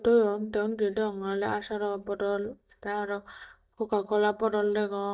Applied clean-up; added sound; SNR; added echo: neural mask model DeepFilterNet 3.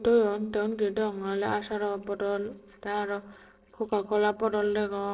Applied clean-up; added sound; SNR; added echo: neural separator model SepFormer DNS4.